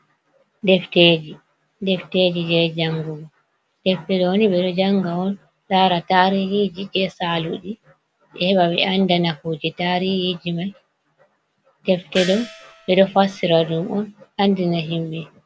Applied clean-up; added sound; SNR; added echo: none; Gong; 13 dB; none.